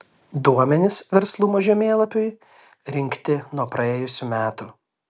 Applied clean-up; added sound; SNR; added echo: none; none; none; none.